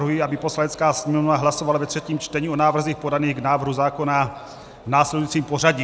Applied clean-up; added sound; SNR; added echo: none; none; none; none.